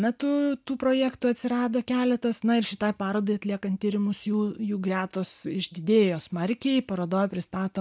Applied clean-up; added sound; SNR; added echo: none; none; none; none.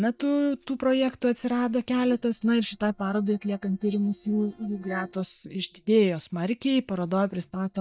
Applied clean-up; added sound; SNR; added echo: neural mask model DeepFilterNet 3.